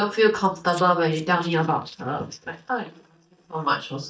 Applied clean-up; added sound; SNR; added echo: neural mask model DeepFilterNet 3.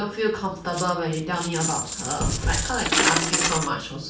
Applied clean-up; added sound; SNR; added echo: none; Coin (dropping); 1 dB; reverberation time 0.4 s.